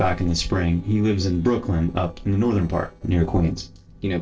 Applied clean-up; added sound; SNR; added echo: neural separator model SepFormer DNS4.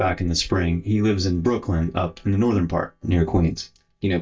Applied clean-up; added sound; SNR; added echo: neural mask model DeepFilterNet 3.